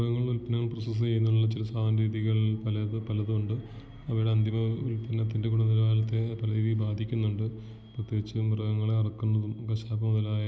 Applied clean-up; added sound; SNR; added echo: none; none; none; none.